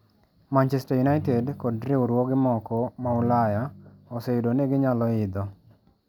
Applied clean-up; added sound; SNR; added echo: none; Ringtone; 14 dB; none.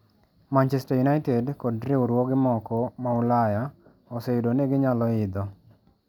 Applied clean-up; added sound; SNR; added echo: none; none; none; none.